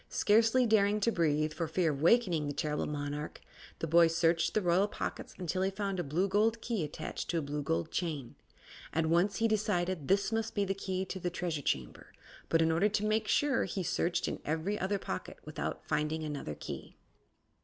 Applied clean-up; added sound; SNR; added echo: none; none; none; none.